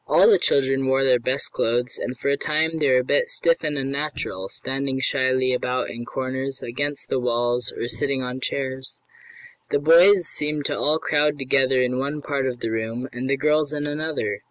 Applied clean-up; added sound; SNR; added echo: none; none; none; none.